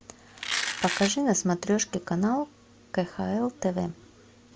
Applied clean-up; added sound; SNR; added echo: none; Domestic sounds, home sounds; 4 dB; none.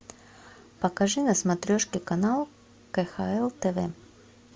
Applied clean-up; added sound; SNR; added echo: none; none; none; none.